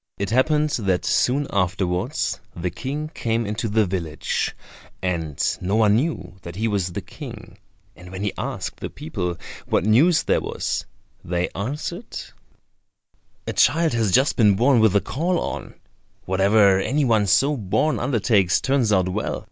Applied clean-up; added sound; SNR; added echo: none; none; none; none.